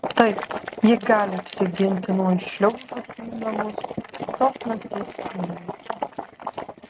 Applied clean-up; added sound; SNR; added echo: neural mask model RNNoise.